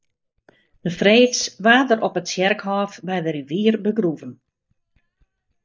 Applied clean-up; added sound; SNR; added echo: neural mask model DeepFilterNet 3.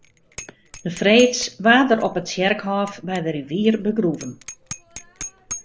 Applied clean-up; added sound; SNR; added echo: none; Bicycle bell; 18 dB; none.